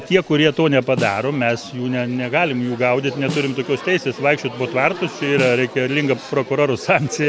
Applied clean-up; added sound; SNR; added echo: none; Snare drum; 15 dB; none.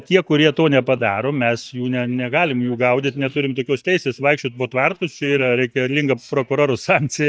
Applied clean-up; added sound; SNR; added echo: neural mask model DeepFilterNet 3.